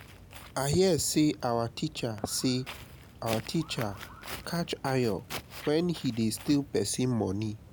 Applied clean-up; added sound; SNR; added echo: none; Walk, footsteps; 15 dB; none.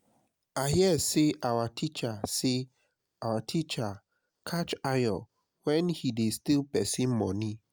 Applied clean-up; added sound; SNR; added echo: none; none; none; none.